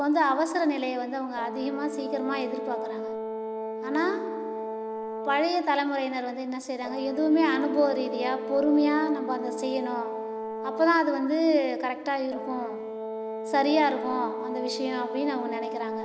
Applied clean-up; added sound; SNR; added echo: none; Brass instrument; 7 dB; none.